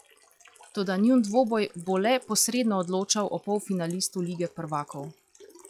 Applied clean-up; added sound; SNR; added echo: classical method log-MMSE.